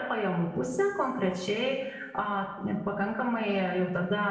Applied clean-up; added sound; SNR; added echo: none; none; none; reverberation time 1.1 s.